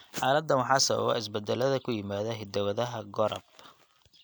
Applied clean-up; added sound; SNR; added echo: none; none; none; none.